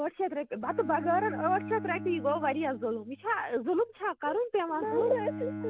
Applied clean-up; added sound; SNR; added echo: none; Bowed string instrument; 11 dB; none.